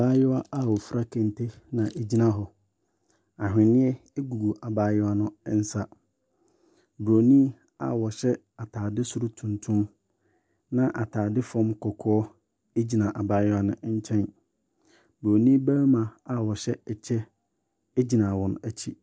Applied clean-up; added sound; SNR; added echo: none; none; none; none.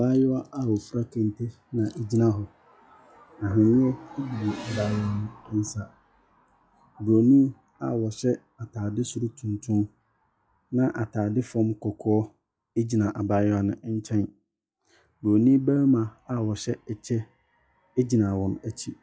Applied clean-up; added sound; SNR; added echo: classical method log-MMSE.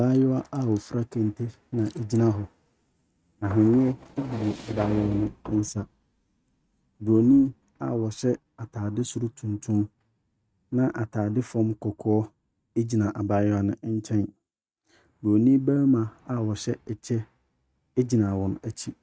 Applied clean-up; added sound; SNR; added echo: neural mask model RNNoise.